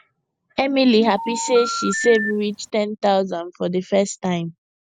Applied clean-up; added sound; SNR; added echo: none; Telephone; 7 dB; none.